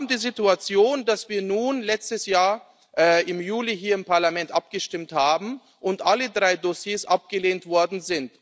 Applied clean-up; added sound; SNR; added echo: none; none; none; none.